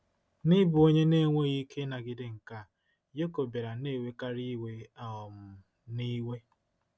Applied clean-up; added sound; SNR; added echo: none; none; none; none.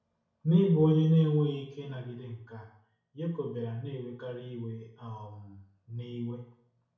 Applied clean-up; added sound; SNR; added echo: none; none; none; reverberation time 0.6 s.